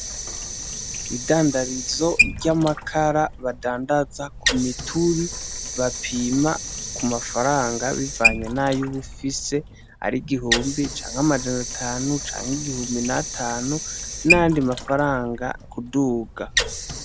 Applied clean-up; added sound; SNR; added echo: none; Sink (filling or washing) / Water; 4 dB; none.